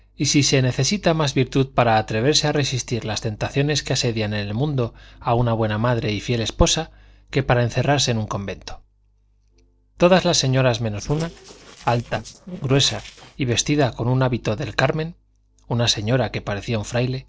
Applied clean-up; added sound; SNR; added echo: neural separator model SepFormer DNS4.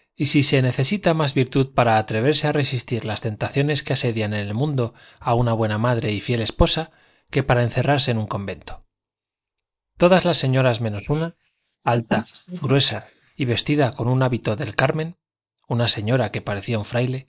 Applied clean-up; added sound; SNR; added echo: neural mask model Resemble Enhance denoiser.